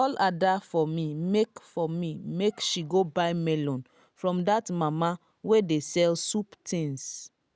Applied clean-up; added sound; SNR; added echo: none; none; none; none.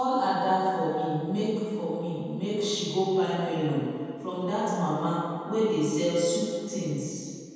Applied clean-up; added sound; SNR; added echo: none; none; none; reverberation time 2.0 s.